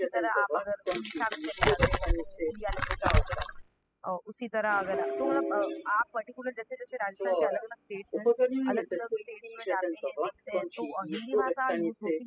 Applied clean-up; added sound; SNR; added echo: classical method spectral subtraction.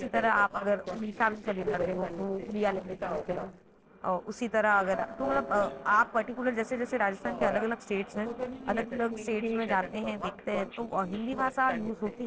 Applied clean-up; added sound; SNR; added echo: neural separator model SepFormer DNS4.